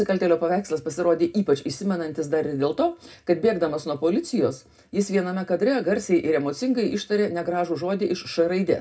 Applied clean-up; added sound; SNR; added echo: none; none; none; reverberation time 0.2 s.